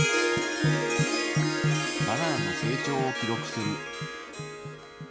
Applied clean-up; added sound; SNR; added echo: none; Harp; -1 dB; none.